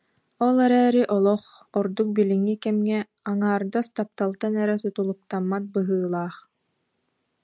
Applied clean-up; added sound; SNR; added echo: none; none; none; none.